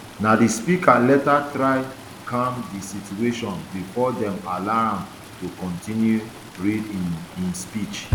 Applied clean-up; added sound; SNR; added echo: none; Stream; 17 dB; none.